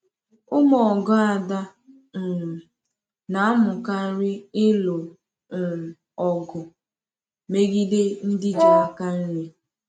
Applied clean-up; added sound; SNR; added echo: neural mask model RNNoise.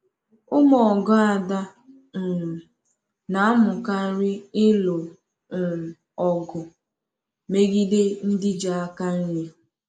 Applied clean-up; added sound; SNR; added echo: neural mask model Resemble Enhance denoiser.